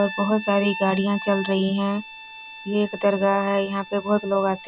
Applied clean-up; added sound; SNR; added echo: none; Bowed string instrument; 12 dB; none.